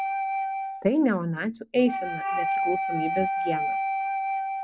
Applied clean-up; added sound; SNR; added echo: none; Wind instrument, woodwind instrument; 0 dB; none.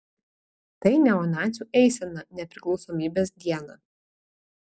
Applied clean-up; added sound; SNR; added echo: none; none; none; none.